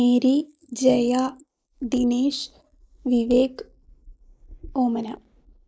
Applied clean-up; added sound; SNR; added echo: neural mask model Resemble Enhance denoiser.